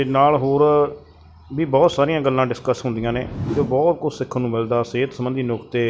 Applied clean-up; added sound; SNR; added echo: none; Whoosh, swoosh, swish; 13 dB; none.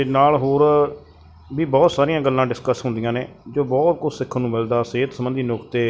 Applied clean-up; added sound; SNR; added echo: none; none; none; none.